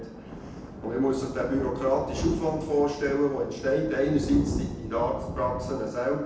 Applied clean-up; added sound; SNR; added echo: none; Thunder; 8 dB; reverberation time 0.9 s.